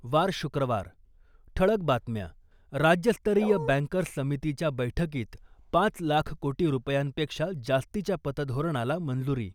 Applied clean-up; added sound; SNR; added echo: none; Bark; 7 dB; none.